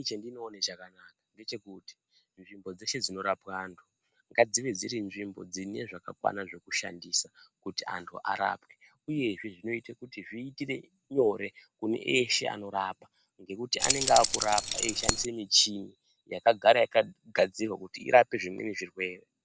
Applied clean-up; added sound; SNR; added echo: none; Keys jangling; -2 dB; none.